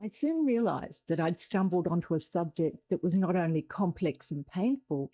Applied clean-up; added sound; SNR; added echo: neural mask model DeepFilterNet 3.